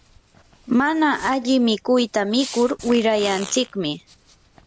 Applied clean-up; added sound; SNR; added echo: none; Fart; 18 dB; none.